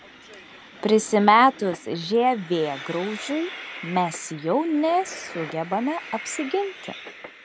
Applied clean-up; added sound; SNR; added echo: none; Train; 15 dB; none.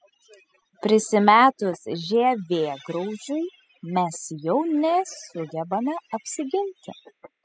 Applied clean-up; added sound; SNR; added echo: classical method spectral subtraction.